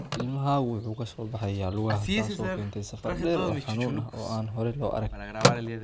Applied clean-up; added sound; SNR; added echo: none; Telephone; 2 dB; none.